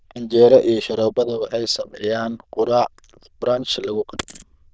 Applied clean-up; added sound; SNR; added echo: neural diffusion model UNIVERSE++.